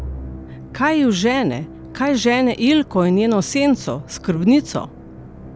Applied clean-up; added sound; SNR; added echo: none; Musical instrument; 16 dB; none.